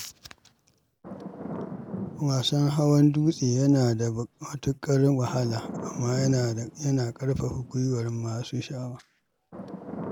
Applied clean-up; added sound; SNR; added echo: none; Thunder / Rain; 14 dB; none.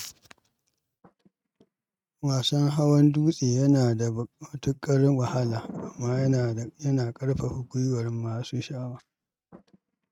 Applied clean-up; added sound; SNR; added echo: neural mask model RNNoise.